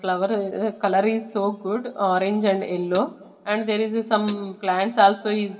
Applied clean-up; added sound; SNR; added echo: none; Hi-hat; 19 dB; reverberation time 1.5 s.